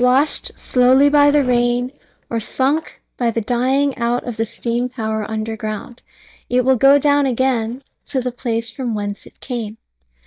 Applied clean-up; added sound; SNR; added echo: neural mask model DeepFilterNet 3.